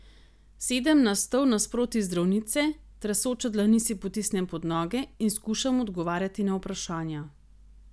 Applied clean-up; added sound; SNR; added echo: none; none; none; none.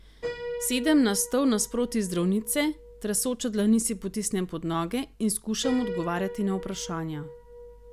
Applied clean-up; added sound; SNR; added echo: none; Piano; 13 dB; none.